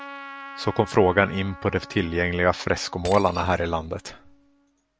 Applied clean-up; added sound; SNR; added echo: none; Shatter + Trumpet; 18 dB; none.